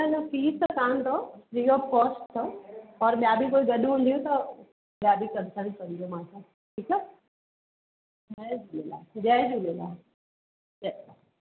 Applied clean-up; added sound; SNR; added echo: none; none; none; none.